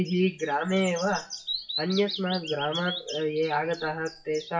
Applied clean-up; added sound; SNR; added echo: classical method WPE with log-MMSE.